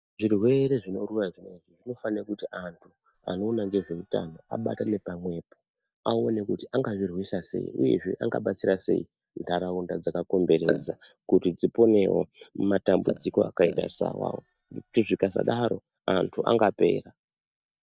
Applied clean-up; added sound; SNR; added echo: neural mask model DeepFilterNet 3.